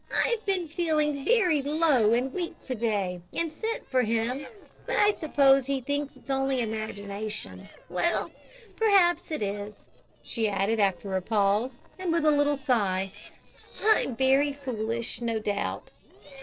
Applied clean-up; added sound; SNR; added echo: neural separator model SepFormer DNS4.